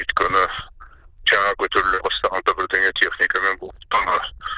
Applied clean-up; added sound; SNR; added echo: neural diffusion model UNIVERSE++.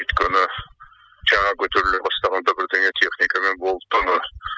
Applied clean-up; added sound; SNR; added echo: classical method spectral subtraction.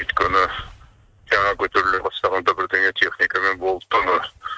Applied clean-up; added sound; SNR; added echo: neural mask model RNNoise.